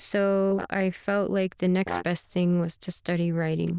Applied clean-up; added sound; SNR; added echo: neural diffusion model UNIVERSE++.